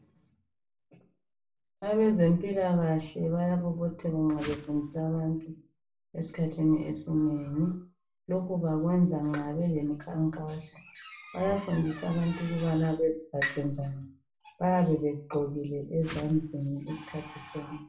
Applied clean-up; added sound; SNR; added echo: none; Whoosh, swoosh, swish; 14 dB; reverberation time 0.3 s.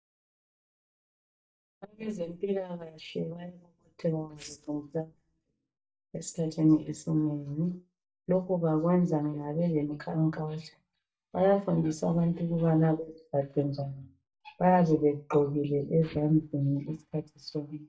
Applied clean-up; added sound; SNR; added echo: neural mask model DeepFilterNet 3.